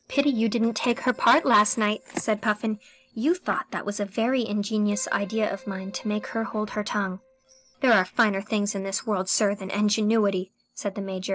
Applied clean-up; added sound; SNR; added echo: neural separator model SepFormer DNS4.